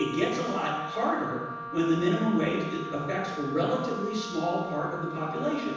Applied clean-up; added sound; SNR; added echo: none; Wind instrument, woodwind instrument; 9 dB; reverberation time 1.1 s.